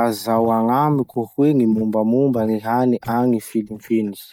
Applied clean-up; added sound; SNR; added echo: neural mask model DeepFilterNet 3.